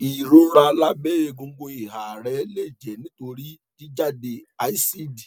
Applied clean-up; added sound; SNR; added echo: none; none; none; none.